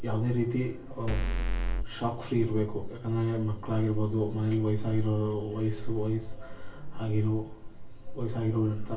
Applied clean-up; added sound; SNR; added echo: none; Bass drum / Keyboard (musical); 0 dB; reverberation time 0.3 s.